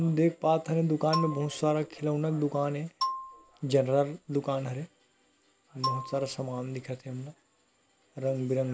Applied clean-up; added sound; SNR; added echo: none; Marimba, xylophone; 8 dB; none.